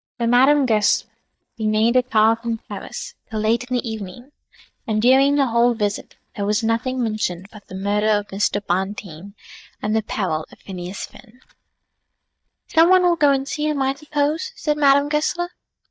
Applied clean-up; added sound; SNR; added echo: neural mask model DeepFilterNet 3.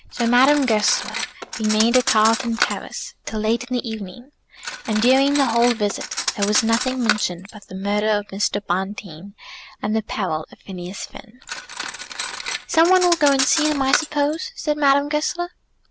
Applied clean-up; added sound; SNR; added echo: none; Cutlery, silverware; 7 dB; none.